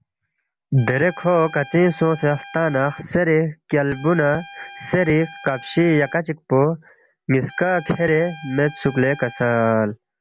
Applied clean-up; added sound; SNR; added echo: none; Trumpet; 20 dB; none.